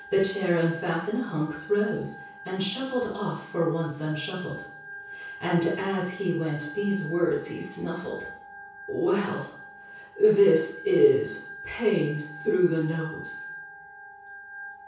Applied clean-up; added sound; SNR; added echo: none; Organ; 15 dB; reverberation time 0.6 s.